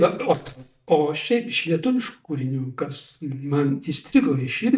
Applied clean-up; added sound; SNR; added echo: neural mask model DeepFilterNet 3.